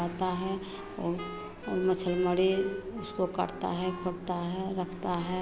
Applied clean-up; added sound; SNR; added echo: none; Wind instrument, woodwind instrument; 14 dB; none.